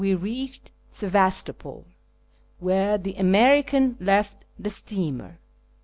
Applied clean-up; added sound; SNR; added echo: none; none; none; none.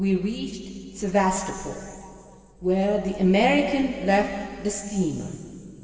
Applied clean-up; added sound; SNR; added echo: none; none; none; reverberation time 2.5 s.